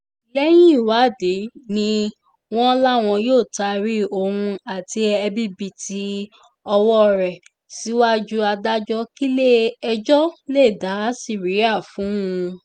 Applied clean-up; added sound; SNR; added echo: none; none; none; none.